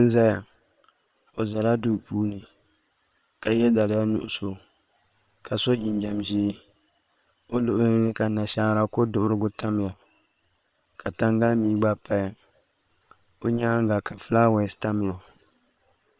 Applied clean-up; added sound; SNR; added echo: neural separator model SepFormer WHAM!.